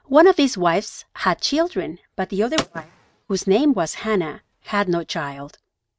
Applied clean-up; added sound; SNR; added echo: neural mask model RNNoise.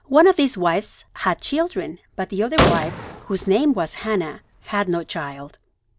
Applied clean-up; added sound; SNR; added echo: none; Gunshot, gunfire; 3 dB; none.